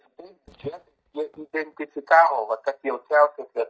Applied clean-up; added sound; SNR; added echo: neural mask model DeepFilterNet 3.